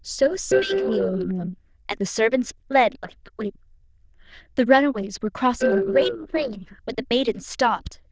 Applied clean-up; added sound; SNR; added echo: neural diffusion model UNIVERSE++.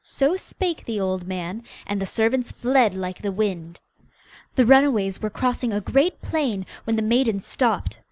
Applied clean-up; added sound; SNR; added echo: none; none; none; none.